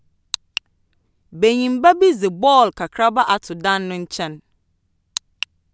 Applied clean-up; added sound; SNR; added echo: none; none; none; none.